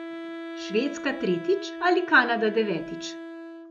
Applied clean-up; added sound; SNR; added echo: none; Wind instrument, woodwind instrument; 10 dB; none.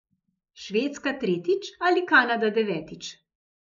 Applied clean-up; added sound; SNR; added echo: neural mask model Resemble Enhance denoiser.